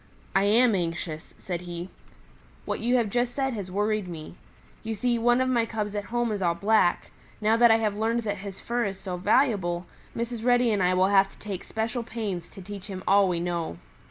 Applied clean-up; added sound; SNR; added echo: none; none; none; none.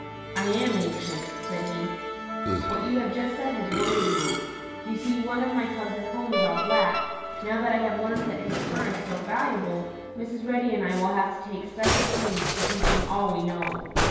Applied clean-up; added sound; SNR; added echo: none; Musical instrument; 1 dB; reverberation time 1.2 s.